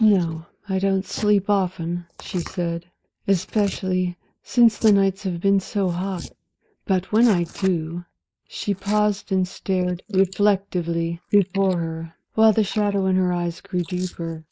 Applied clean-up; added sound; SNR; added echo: neural mask model Resemble Enhance denoiser.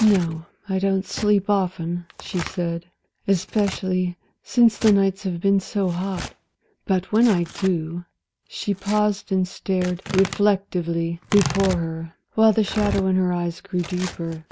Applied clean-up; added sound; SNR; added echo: none; Tearing; 14 dB; none.